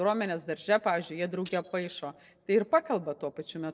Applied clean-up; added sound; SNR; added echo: neural separator model SepFormer DNS4.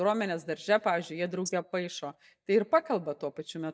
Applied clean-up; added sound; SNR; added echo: neural mask model DeepFilterNet 3.